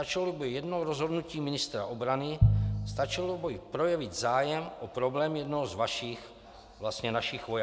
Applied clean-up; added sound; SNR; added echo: none; Piano; -2 dB; none.